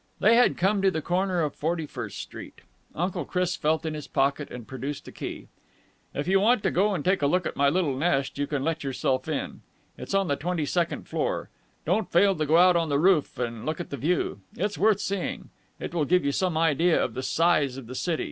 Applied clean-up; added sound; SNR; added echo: none; none; none; none.